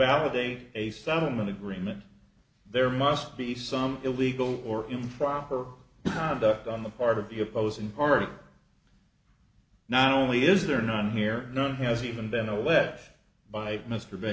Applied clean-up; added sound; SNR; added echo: none; none; none; none.